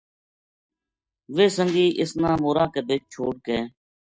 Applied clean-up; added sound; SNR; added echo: neural mask model DeepFilterNet 3.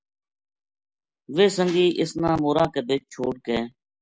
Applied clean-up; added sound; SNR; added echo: none; none; none; none.